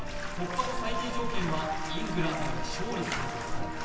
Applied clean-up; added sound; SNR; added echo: none; Bathtub (filling or washing); -1 dB; reverberation time 1.4 s.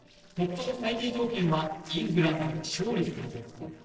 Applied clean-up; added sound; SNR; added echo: neural separator model SepFormer DNS4.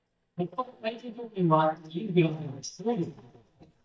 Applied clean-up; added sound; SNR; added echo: neural mask model DeepFilterNet 3.